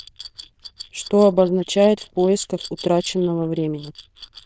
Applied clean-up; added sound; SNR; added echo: neural diffusion model UNIVERSE++.